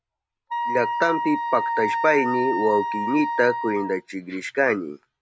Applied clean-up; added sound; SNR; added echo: none; Wind instrument, woodwind instrument; 4 dB; none.